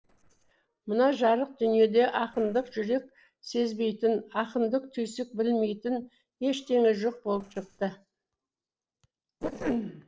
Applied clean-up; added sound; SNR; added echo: neural separator model SepFormer DNS4.